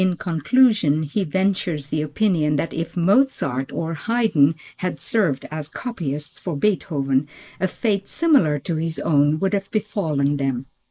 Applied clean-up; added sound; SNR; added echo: neural mask model Resemble Enhance denoiser.